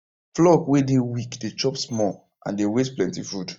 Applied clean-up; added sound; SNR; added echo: neural mask model DeepFilterNet 3.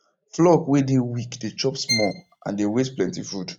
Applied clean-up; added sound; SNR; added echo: neural mask model RNNoise.